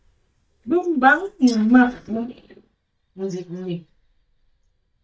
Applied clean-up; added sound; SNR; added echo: neural mask model DeepFilterNet 3.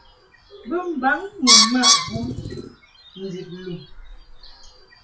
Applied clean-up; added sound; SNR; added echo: classical method WPE with log-MMSE.